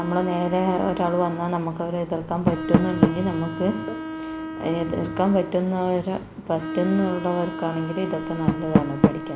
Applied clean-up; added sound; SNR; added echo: none; Door + Bowed string instrument; 2 dB; none.